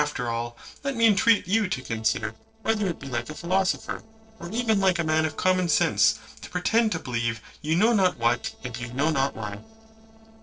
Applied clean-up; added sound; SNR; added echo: neural separator model SepFormer DNS4.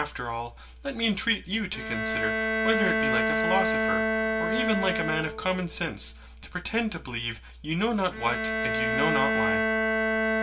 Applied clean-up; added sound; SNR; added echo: none; Bowed string instrument; -1 dB; reverberation time 0.2 s.